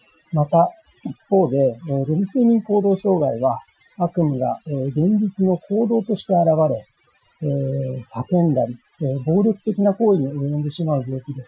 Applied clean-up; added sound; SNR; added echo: classical method Wiener filter.